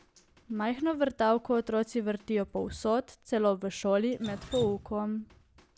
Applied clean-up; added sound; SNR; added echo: none; Drip; 19 dB; none.